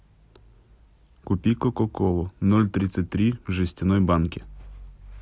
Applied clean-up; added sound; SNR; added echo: none; none; none; none.